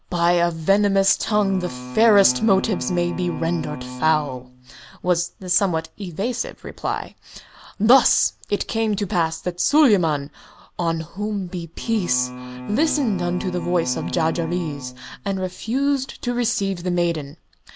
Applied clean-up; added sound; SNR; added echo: none; Bowed string instrument; 11 dB; none.